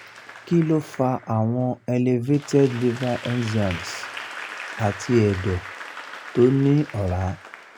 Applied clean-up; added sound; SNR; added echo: none; Applause / Crowd; 15 dB; none.